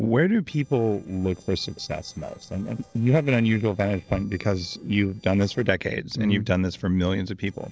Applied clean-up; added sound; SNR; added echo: neural separator model SepFormer DNS4.